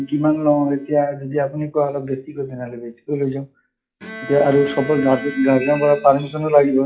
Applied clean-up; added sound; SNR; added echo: classical method log-MMSE.